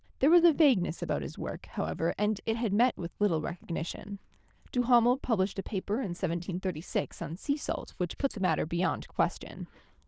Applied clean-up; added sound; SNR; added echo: neural diffusion model UNIVERSE++.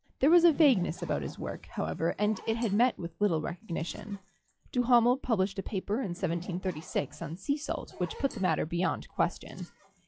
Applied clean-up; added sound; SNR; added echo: classical method log-MMSE.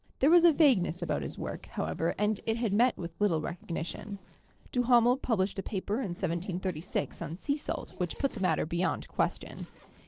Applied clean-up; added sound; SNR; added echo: neural separator model SepFormer DNS4.